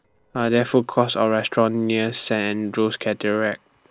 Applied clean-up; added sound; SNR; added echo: neural separator model SepFormer DNS4.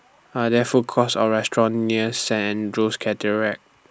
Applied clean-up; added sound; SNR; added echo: none; none; none; none.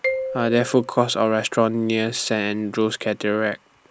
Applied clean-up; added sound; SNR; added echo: none; Marimba, xylophone; 11 dB; none.